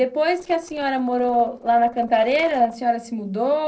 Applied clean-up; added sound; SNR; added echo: neural separator model SepFormer DNS4.